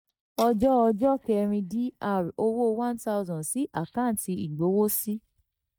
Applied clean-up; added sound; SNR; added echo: neural mask model DeepFilterNet 3.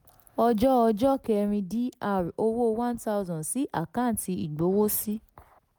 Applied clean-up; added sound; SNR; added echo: none; none; none; none.